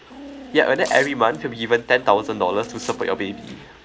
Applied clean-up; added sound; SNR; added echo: none; Dog + Tearing; 17 dB; none.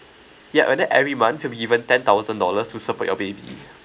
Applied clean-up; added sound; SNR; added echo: none; none; none; none.